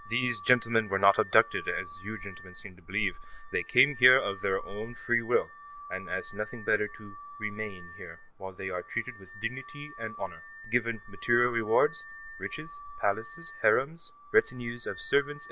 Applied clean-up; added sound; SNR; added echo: none; Alarm / Car; 16 dB; none.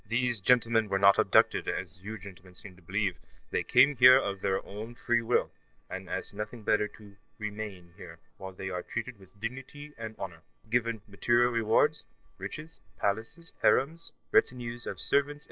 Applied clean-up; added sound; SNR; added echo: neural separator model SepFormer DNS4.